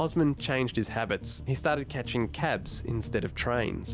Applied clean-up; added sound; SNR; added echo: none; none; none; none.